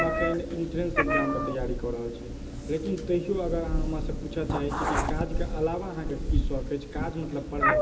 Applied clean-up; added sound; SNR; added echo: none; Meow; -2 dB; reverberation time 0.2 s.